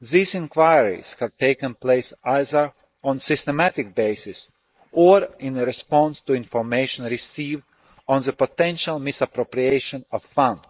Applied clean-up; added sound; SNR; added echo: neural mask model Resemble Enhance denoiser.